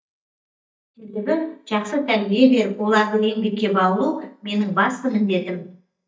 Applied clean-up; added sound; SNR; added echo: neural mask model DeepFilterNet 3.